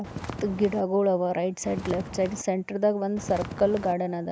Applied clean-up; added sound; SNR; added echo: none; Walk, footsteps; 10 dB; none.